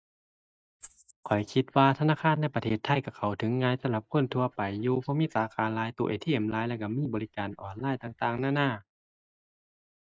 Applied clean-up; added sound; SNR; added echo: neural mask model DeepFilterNet 3.